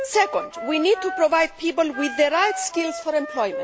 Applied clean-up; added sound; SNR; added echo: none; Wind instrument, woodwind instrument; 10 dB; none.